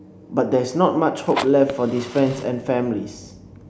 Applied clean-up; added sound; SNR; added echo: none; Fire; 12 dB; none.